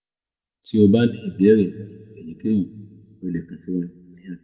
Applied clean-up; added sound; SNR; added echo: none; none; none; reverberation time 1.2 s.